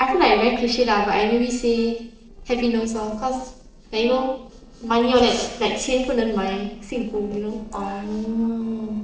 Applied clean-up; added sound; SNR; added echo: neural separator model SepFormer DNS4.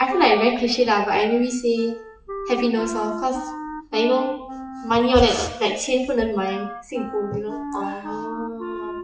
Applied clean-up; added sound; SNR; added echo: classical method WPE with log-MMSE.